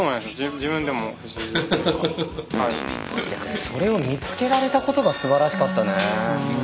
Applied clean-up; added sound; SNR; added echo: none; Fart; 14 dB; none.